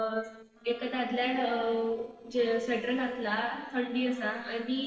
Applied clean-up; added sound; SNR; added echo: neural separator model SepFormer DNS4.